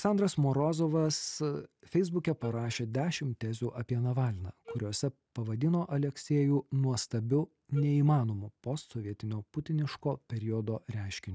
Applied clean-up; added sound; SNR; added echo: none; Wind instrument, woodwind instrument; 17 dB; none.